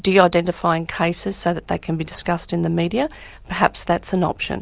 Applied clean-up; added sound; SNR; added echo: none; none; none; none.